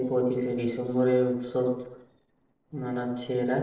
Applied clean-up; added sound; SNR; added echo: neural separator model SepFormer DNS4.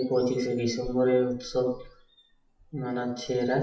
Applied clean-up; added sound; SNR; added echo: classical method WPE with log-MMSE.